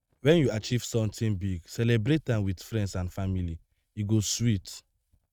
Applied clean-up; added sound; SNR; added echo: neural mask model RNNoise.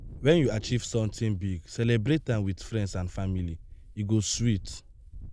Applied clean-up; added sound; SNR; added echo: none; Wind; 15 dB; none.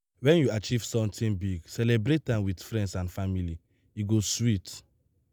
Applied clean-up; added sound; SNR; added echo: none; none; none; none.